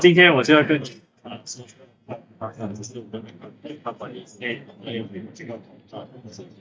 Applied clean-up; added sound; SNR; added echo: neural mask model DeepFilterNet 3.